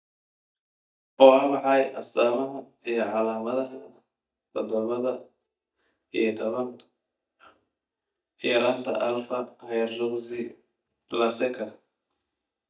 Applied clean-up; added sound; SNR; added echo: neural mask model DeepFilterNet 3.